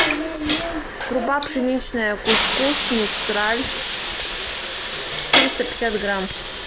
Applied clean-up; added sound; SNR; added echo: none; Hiss; 0 dB; none.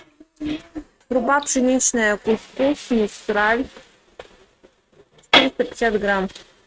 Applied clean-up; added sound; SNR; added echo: neural mask model RNNoise.